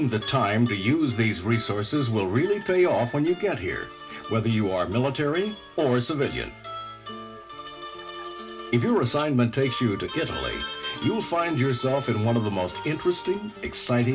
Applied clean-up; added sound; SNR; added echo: none; none; none; reverberation time 0.2 s.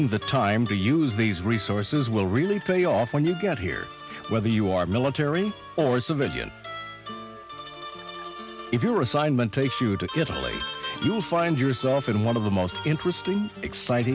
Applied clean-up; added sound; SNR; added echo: none; none; none; none.